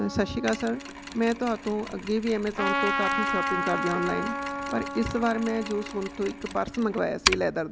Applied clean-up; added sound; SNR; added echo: none; Trumpet + Mechanisms; 3 dB; none.